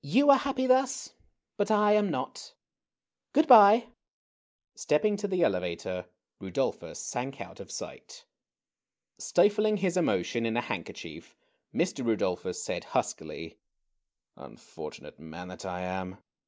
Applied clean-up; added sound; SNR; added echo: neural mask model Resemble Enhance denoiser.